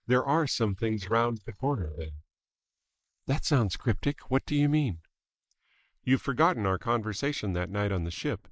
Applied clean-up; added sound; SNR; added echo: neural mask model Resemble Enhance denoiser.